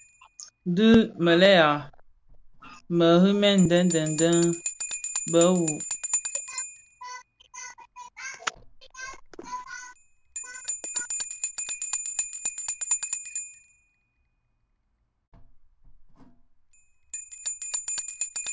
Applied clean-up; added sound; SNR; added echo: none; Bell; 8 dB; none.